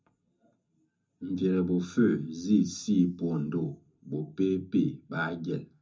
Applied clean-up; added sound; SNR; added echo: none; none; none; reverberation time 0.3 s.